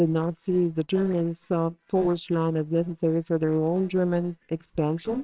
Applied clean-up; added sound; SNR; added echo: neural separator model SepFormer WHAMR!.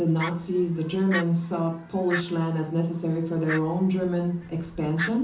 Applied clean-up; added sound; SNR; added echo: none; Fowl; 12 dB; reverberation time 0.6 s.